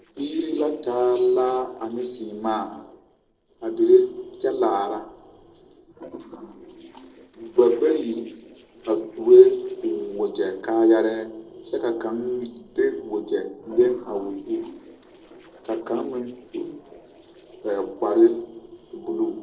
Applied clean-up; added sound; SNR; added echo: neural separator model SepFormer DNS4.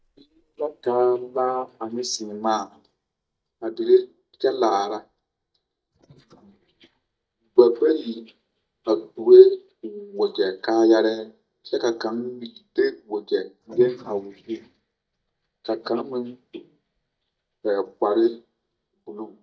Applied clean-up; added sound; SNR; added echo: neural mask model DeepFilterNet 3.